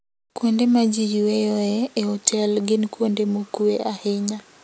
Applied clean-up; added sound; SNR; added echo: none; none; none; none.